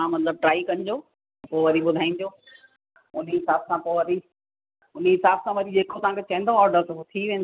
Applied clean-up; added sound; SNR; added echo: none; none; none; none.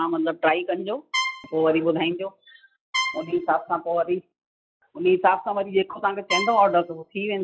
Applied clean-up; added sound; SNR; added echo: classical method log-MMSE.